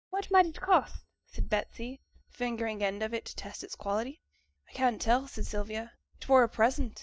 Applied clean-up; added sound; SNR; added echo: neural mask model DeepFilterNet 3.